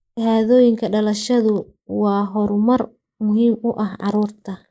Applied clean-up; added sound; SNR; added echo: neural mask model Resemble Enhance denoiser.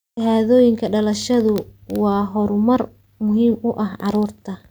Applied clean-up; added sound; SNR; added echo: none; none; none; none.